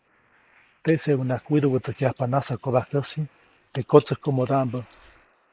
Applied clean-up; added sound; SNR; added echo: neural mask model Resemble Enhance denoiser.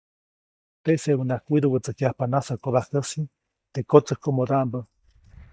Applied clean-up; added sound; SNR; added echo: neural mask model DeepFilterNet 3.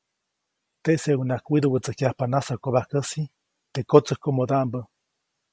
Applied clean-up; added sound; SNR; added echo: none; none; none; none.